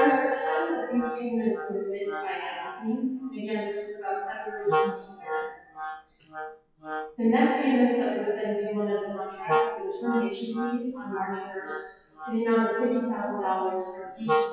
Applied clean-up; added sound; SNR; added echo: classical method WPE with log-MMSE.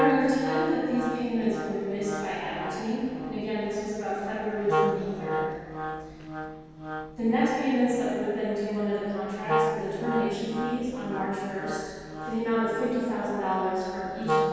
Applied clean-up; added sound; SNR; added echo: none; Wind instrument, woodwind instrument; 4 dB; reverberation time 2.1 s.